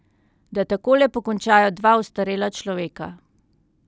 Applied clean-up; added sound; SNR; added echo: none; none; none; none.